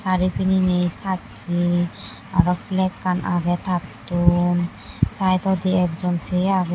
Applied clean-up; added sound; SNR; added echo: none; none; none; none.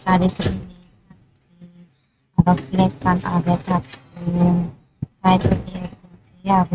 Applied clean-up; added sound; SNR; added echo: neural mask model RNNoise.